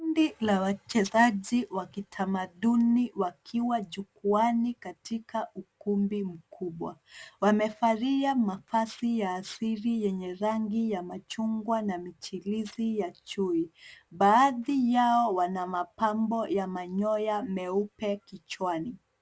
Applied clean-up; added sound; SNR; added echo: none; none; none; none.